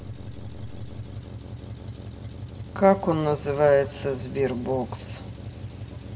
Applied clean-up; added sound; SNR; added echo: none; Truck; 10 dB; reverberation time 2.3 s.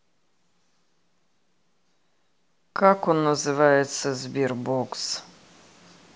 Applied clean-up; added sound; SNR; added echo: none; none; none; none.